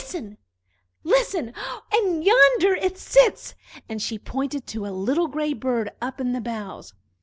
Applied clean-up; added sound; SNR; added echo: none; none; none; none.